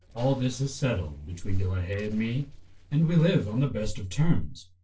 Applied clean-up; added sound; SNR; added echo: neural separator model SepFormer DNS4.